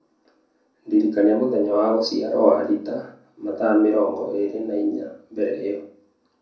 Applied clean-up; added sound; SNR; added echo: none; none; none; reverberation time 0.6 s.